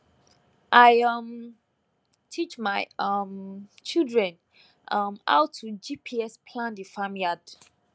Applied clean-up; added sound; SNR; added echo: none; none; none; none.